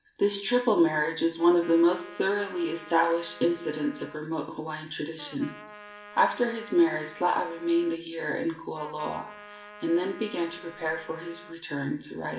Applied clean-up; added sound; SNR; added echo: none; Trumpet; 19 dB; reverberation time 0.5 s.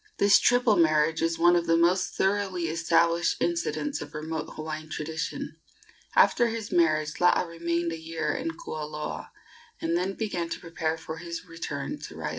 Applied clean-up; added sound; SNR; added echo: none; none; none; none.